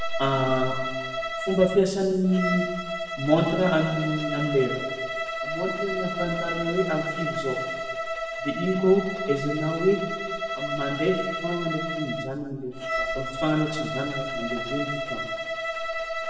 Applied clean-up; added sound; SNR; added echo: none; Bowed string instrument; 4 dB; reverberation time 1.2 s.